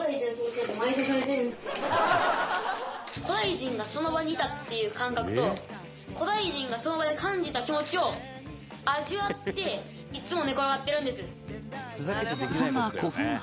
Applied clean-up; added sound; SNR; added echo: none; none; none; none.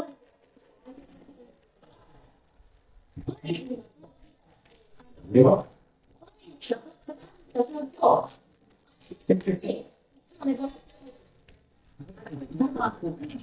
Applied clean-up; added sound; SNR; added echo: neural mask model DeepFilterNet 3.